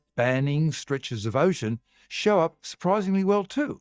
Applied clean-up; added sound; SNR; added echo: neural mask model DeepFilterNet 3.